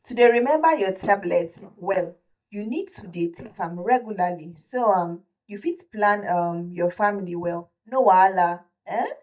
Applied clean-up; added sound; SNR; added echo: neural mask model DeepFilterNet 3.